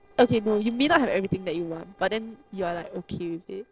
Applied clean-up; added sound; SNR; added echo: neural separator model SepFormer DNS4.